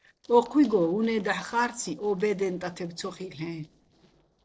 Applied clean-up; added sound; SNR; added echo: neural separator model SepFormer DNS4.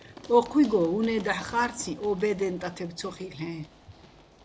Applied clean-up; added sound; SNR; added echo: none; Run; 20 dB; none.